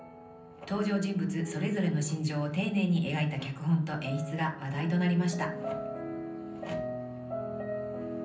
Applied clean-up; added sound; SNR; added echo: none; none; none; reverberation time 0.6 s.